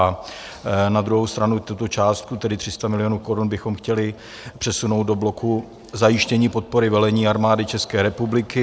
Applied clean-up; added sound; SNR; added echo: none; none; none; none.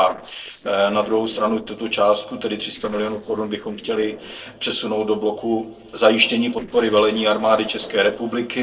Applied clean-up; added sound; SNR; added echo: neural separator model SepFormer DNS4.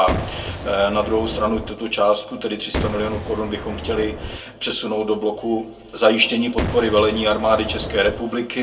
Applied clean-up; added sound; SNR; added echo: none; Boom; 8 dB; reverberation time 0.2 s.